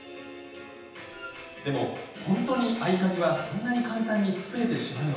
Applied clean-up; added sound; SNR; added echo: none; Wind instrument, woodwind instrument; 17 dB; reverberation time 0.9 s.